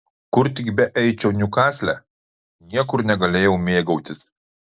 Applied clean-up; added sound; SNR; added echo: none; none; none; none.